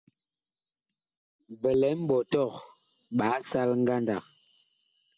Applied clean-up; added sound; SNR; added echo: none; none; none; none.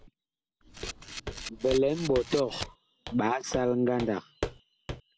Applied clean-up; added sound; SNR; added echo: none; Walk, footsteps + Camera; 10 dB; none.